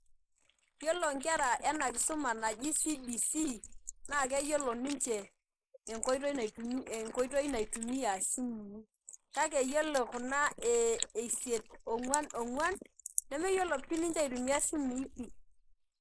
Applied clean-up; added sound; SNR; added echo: neural mask model Resemble Enhance denoiser.